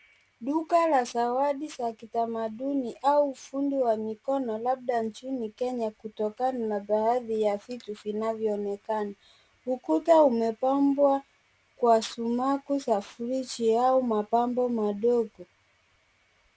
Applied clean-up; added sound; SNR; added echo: none; none; none; none.